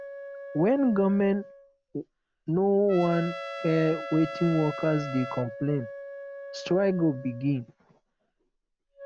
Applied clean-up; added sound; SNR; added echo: none; Wind instrument, woodwind instrument + Trumpet; 12 dB; none.